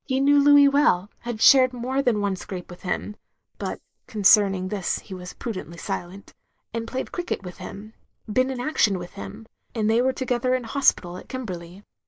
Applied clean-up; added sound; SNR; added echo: neural mask model Resemble Enhance denoiser.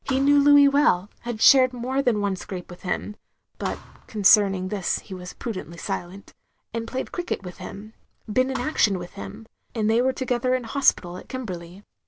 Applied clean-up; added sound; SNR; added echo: none; Thump, thud; 15 dB; none.